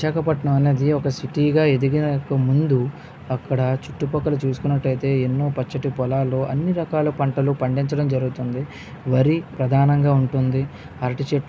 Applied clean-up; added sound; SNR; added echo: none; none; none; none.